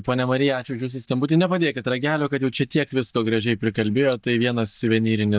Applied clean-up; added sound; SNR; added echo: neural mask model DeepFilterNet 3.